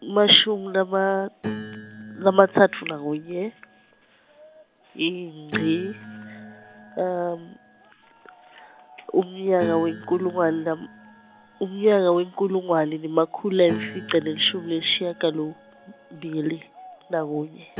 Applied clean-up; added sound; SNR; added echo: none; Piano; 15 dB; none.